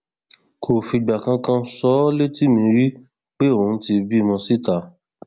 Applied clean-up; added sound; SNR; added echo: none; none; none; none.